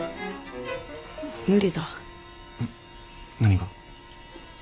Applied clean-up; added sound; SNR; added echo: none; none; none; none.